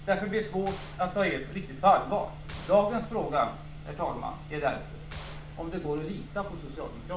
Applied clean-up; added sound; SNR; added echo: none; Gunshot, gunfire; 20 dB; reverberation time 0.4 s.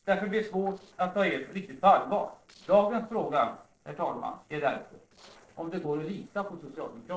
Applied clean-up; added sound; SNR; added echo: neural separator model SepFormer DNS4.